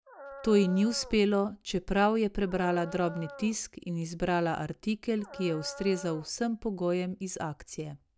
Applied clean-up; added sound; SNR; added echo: none; Dog; 15 dB; none.